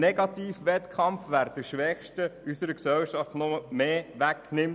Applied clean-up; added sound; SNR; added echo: none; none; none; none.